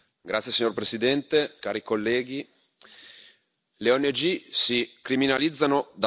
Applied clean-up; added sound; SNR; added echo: none; none; none; none.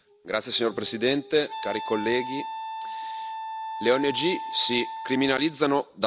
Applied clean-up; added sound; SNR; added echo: none; Wind instrument, woodwind instrument; 9 dB; none.